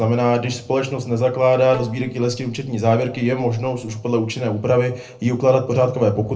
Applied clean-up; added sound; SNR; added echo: neural separator model SepFormer DNS4.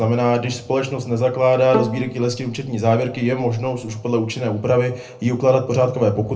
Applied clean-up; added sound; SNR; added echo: none; Bowed string instrument; 10 dB; reverberation time 0.3 s.